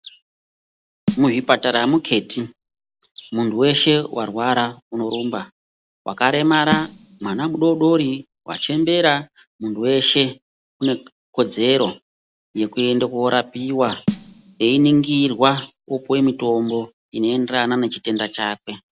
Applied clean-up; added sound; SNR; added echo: none; Snare drum; 11 dB; none.